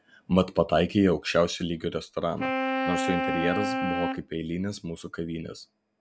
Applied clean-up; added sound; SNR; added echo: none; Wind instrument, woodwind instrument; 2 dB; none.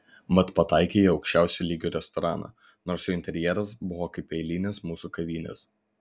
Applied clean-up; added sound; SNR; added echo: none; none; none; none.